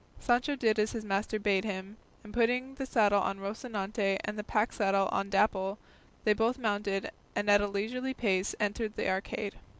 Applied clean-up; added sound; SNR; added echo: none; none; none; none.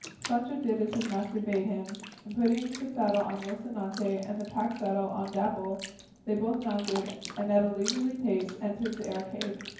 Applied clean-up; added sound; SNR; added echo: none; Bathtub (filling or washing); 14 dB; reverberation time 0.9 s.